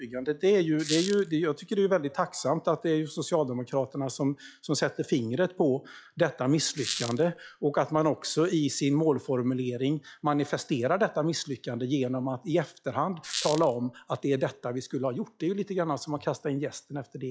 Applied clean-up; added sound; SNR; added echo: classical method log-MMSE.